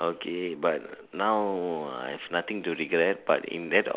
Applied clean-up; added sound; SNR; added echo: none; none; none; none.